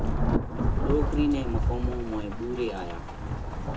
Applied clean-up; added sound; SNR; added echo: none; Rain / Thunderstorm; -4 dB; reverberation time 0.2 s.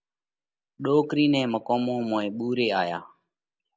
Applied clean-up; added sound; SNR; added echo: none; none; none; none.